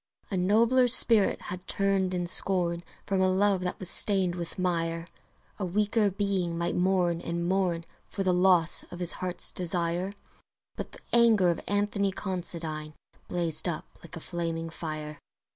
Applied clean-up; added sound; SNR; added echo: none; none; none; none.